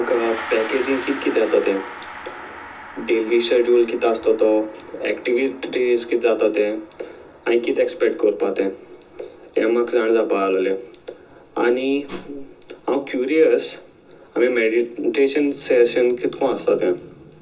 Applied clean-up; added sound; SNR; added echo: none; Gong; 18 dB; reverberation time 0.2 s.